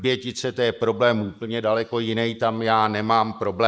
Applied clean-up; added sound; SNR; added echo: neural mask model Resemble Enhance denoiser.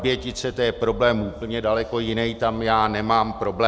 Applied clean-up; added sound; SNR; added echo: none; Bird; 19 dB; none.